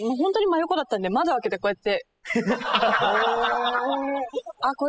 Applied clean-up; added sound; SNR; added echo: classical method spectral subtraction.